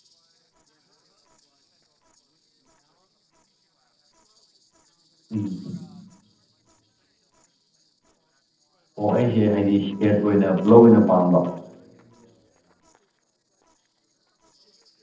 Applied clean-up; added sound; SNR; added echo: neural separator model SepFormer DNS4.